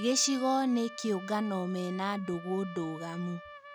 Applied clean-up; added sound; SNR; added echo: none; Trumpet; 15 dB; none.